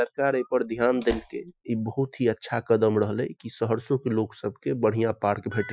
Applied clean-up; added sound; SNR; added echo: classical method Wiener filter.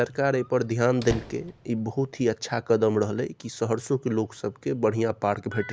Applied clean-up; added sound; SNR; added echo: none; Squeak; 15 dB; none.